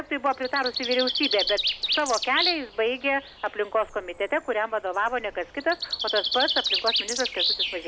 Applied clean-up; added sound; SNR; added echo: none; Bird; 3 dB; none.